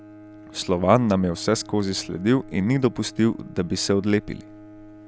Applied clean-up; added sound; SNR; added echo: none; Bowed string instrument; 20 dB; none.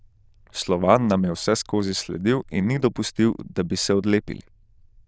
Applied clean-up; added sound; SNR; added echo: neural diffusion model UNIVERSE++.